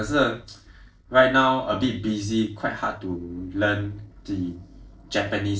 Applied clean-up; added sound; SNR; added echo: neural separator model SepFormer DNS4.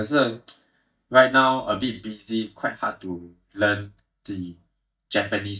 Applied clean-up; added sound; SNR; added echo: neural mask model DeepFilterNet 3.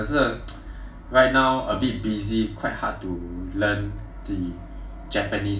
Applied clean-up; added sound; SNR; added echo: none; Bowed string instrument; 19 dB; reverberation time 0.3 s.